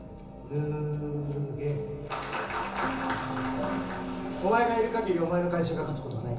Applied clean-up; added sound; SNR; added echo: none; Bass drum; 20 dB; reverberation time 0.7 s.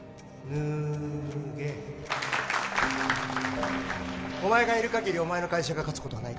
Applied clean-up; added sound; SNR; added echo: none; none; none; none.